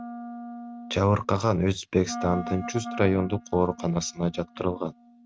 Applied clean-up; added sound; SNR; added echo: neural mask model RNNoise.